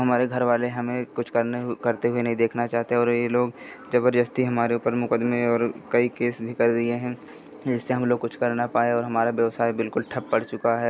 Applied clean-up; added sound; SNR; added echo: none; none; none; none.